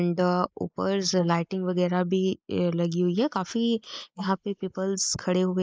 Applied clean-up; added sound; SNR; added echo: neural mask model Resemble Enhance denoiser.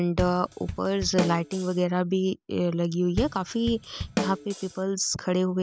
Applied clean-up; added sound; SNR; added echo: none; Drum kit; 7 dB; none.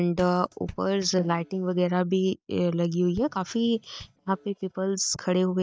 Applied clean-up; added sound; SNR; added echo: neural mask model DeepFilterNet 3.